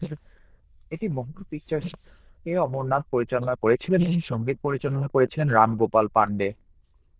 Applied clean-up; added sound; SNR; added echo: neural diffusion model UNIVERSE++.